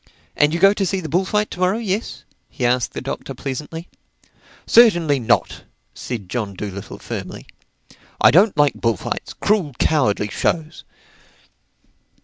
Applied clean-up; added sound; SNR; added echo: none; none; none; none.